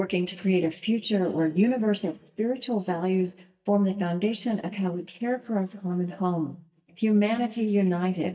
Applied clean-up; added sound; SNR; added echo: neural mask model DeepFilterNet 3.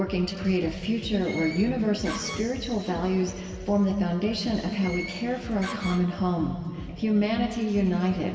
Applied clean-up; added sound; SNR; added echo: none; Door; 13 dB; reverberation time 2.5 s.